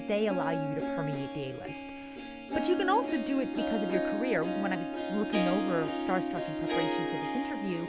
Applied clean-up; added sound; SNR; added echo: none; Harp; 0 dB; none.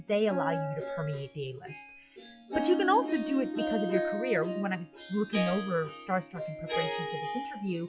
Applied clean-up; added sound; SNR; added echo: classical method log-MMSE.